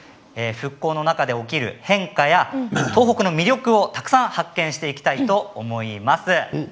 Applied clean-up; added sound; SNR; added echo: none; none; none; none.